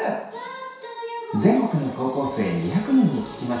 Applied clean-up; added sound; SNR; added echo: none; none; none; reverberation time 0.7 s.